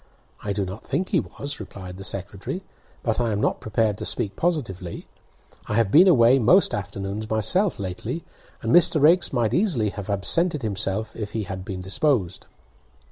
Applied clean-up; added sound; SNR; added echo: none; none; none; none.